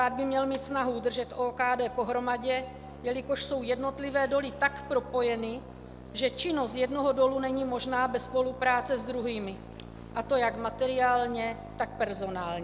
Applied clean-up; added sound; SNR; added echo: none; Musical instrument; 16 dB; none.